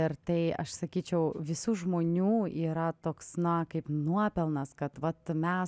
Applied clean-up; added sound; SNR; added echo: none; none; none; none.